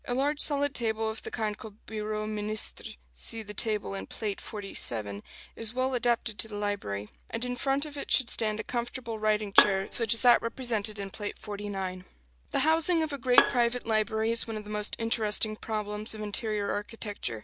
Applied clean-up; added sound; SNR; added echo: none; Bowed string instrument; 2 dB; none.